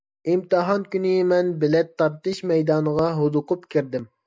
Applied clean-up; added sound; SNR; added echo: none; none; none; none.